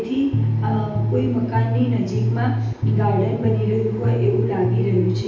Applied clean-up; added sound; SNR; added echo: none; Bass guitar; -2 dB; reverberation time 0.9 s.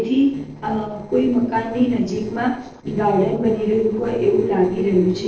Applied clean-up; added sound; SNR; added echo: neural separator model SepFormer DNS4.